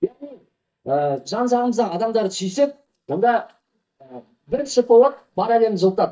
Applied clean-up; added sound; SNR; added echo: neural mask model DeepFilterNet 3.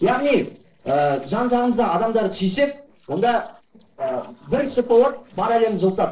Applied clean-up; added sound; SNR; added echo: neural separator model SepFormer DNS4.